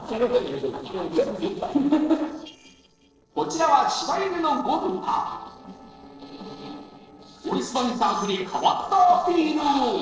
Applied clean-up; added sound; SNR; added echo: neural separator model SepFormer DNS4.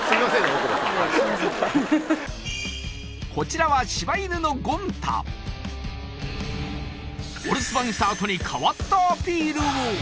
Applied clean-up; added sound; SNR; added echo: none; none; none; none.